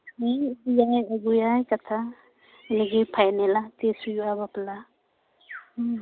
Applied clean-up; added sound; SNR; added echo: none; none; none; none.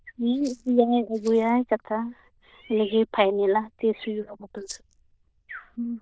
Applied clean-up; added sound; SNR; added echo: neural diffusion model UNIVERSE++.